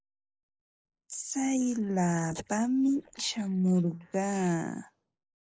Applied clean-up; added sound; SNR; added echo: neural mask model Resemble Enhance denoiser.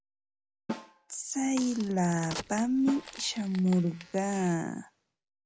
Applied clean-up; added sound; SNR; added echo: none; Crack + Snare drum; 13 dB; none.